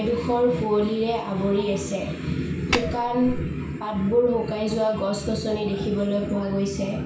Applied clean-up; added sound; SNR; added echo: none; Tap; 6 dB; reverberation time 0.6 s.